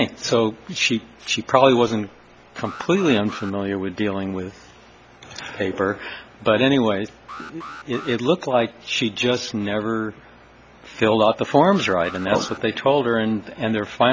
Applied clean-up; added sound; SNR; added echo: none; Alarm; 18 dB; none.